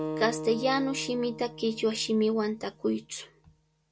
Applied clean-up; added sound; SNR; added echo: none; Acoustic guitar; 11 dB; none.